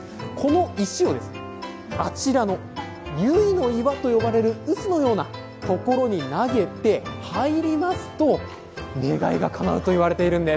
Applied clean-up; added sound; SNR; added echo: none; none; none; none.